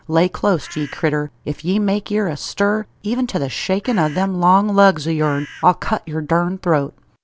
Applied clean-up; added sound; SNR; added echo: none; Bird; 18 dB; none.